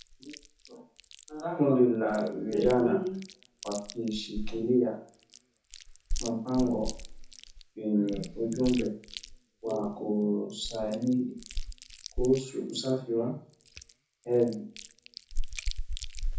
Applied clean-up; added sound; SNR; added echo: none; Chewing, mastication; 7 dB; reverberation time 0.5 s.